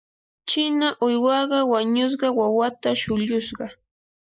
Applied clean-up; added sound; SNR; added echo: neural mask model Resemble Enhance denoiser.